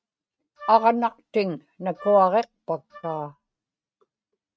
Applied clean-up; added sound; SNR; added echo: neural mask model RNNoise.